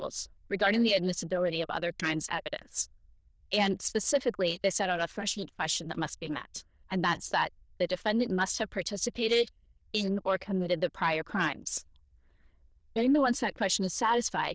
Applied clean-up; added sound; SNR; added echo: neural diffusion model UNIVERSE++.